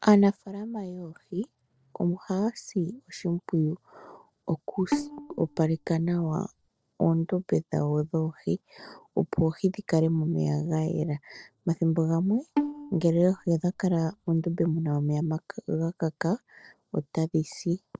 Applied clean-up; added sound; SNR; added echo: neural separator model SepFormer DNS4.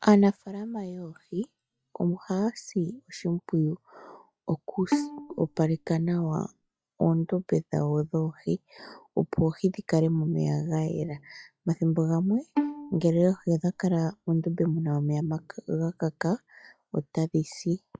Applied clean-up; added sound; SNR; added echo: classical method log-MMSE.